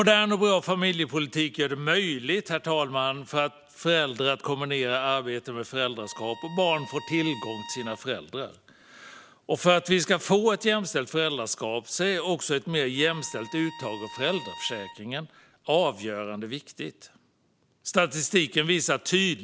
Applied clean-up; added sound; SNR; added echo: none; Bowed string instrument; 17 dB; none.